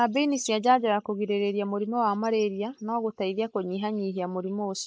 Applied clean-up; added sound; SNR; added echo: neural mask model Resemble Enhance denoiser.